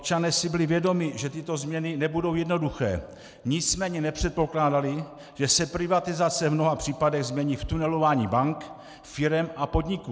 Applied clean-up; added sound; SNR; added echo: none; none; none; none.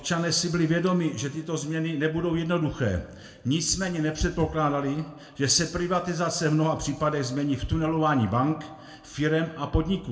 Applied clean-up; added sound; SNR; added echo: none; Thump, thud; 16 dB; reverberation time 0.5 s.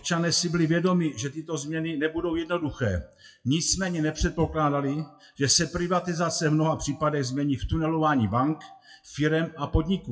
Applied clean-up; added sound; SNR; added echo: classical method WPE with log-MMSE.